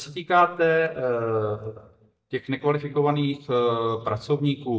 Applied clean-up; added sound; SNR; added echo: neural mask model DeepFilterNet 3.